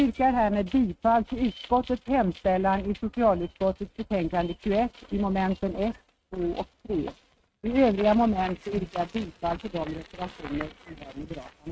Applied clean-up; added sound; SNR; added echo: neural mask model RNNoise.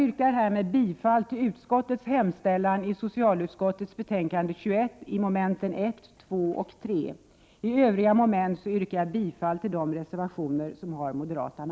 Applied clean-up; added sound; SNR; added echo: none; none; none; none.